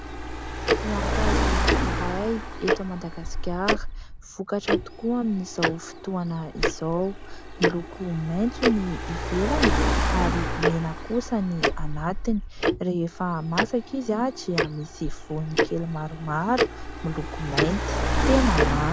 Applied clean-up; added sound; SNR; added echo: none; Tick-tock + Car; -2 dB; none.